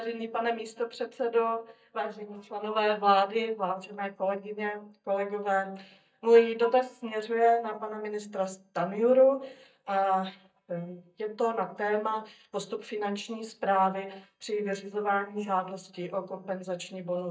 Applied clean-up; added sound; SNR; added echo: neural mask model DeepFilterNet 3.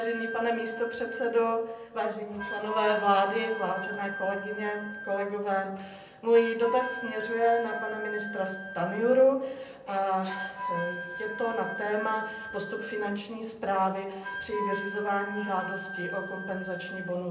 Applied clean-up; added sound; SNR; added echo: none; Wind instrument, woodwind instrument; 9 dB; reverberation time 0.6 s.